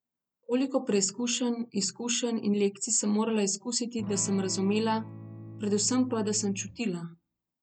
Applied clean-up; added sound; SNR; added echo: none; Electric guitar / Strum; 14 dB; none.